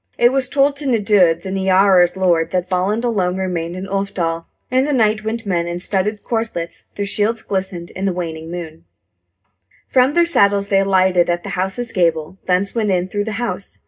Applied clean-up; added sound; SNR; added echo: none; Bicycle bell; 17 dB; reverberation time 0.2 s.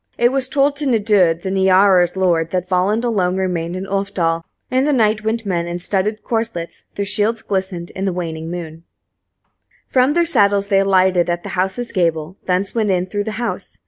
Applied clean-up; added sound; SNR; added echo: none; none; none; none.